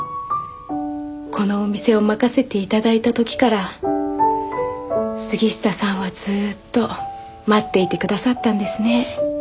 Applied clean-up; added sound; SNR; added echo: none; none; none; none.